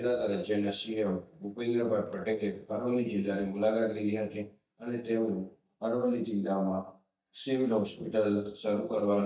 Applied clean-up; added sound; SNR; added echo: neural mask model DeepFilterNet 3.